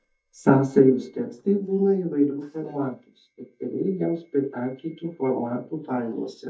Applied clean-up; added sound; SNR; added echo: neural mask model DeepFilterNet 3.